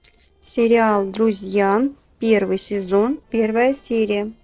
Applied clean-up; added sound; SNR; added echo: neural separator model SepFormer DNS4.